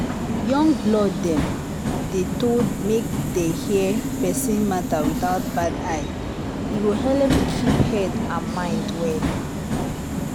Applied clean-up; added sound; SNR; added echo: none; Subway, metro, underground; 0 dB; none.